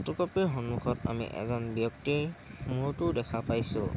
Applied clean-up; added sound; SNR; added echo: none; none; none; none.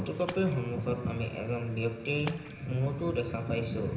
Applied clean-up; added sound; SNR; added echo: none; Splash, splatter; 19 dB; reverberation time 0.9 s.